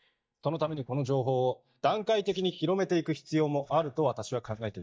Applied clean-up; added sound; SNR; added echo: neural mask model DeepFilterNet 3.